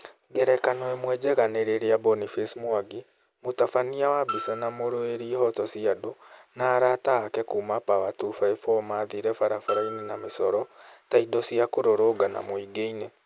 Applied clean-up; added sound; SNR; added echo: none; Bell; 13 dB; none.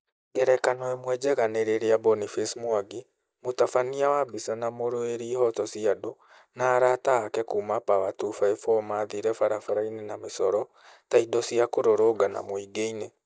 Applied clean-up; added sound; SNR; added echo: neural mask model DeepFilterNet 3.